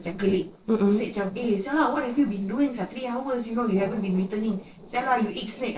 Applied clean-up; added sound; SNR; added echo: neural separator model SepFormer DNS4.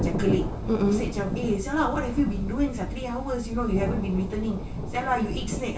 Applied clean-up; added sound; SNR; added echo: none; Thunder; 3 dB; reverberation time 1.6 s.